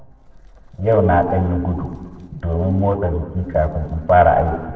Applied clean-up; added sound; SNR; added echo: neural separator model SepFormer DNS4.